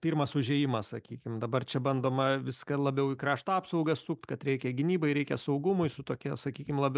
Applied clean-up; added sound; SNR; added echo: none; none; none; none.